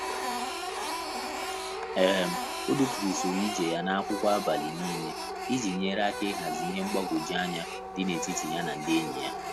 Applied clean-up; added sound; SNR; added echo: none; Printer; 3 dB; none.